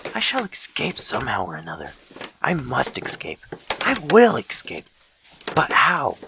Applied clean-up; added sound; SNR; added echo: none; Wood; 14 dB; none.